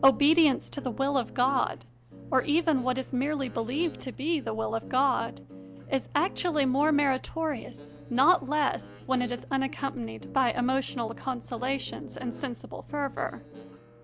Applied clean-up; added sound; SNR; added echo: none; Guitar; 18 dB; none.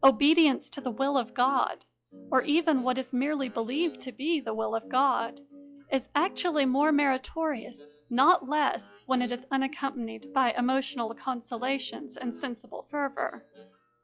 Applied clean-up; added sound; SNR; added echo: classical method log-MMSE.